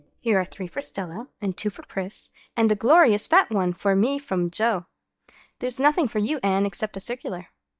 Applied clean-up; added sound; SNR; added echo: neural mask model DeepFilterNet 3.